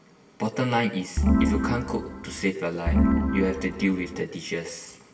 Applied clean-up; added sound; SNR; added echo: none; Organ; -4 dB; reverberation time 1.4 s.